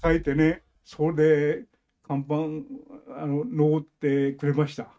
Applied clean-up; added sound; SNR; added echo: neural mask model RNNoise.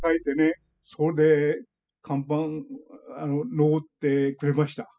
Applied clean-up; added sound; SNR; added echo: classical method spectral subtraction.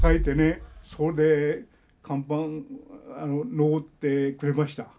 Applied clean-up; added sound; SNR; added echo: none; Bass drum; 7 dB; none.